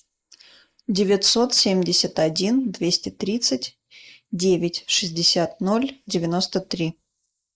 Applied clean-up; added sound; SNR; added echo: neural mask model Resemble Enhance denoiser.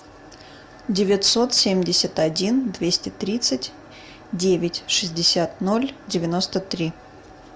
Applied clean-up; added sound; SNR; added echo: none; none; none; none.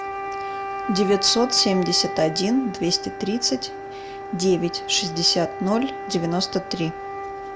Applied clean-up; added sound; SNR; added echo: none; Wind instrument, woodwind instrument; 8 dB; none.